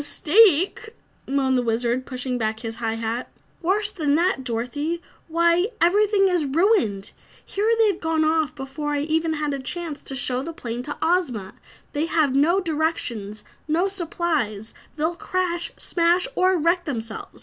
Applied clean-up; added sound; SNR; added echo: none; none; none; none.